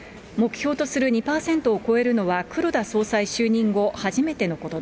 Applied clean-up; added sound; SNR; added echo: none; none; none; none.